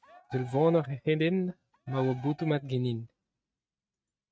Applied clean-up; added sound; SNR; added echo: neural mask model RNNoise.